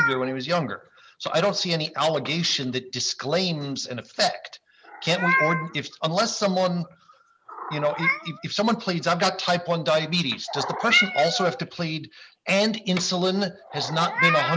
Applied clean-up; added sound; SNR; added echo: none; Meow; 6 dB; none.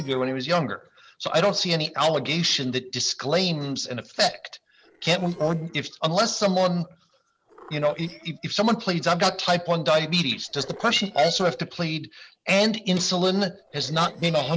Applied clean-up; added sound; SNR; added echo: neural separator model SepFormer DNS4.